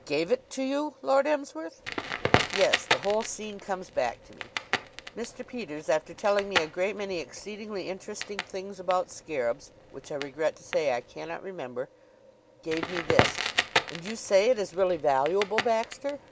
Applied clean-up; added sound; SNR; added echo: none; Crackle; 4 dB; none.